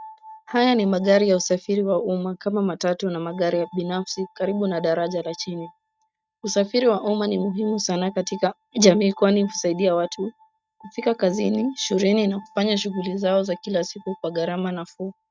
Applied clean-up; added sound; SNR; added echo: neural mask model RNNoise.